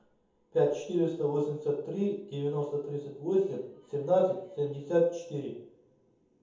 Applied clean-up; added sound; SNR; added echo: none; none; none; reverberation time 0.7 s.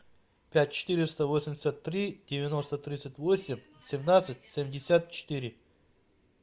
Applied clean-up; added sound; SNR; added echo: none; none; none; none.